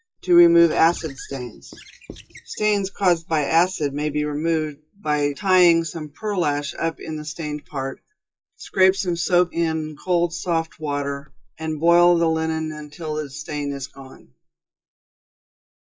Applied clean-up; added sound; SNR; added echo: classical method WPE with log-MMSE.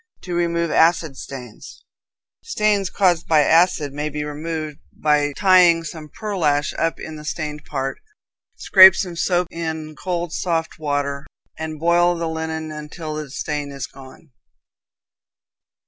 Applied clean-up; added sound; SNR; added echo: none; none; none; none.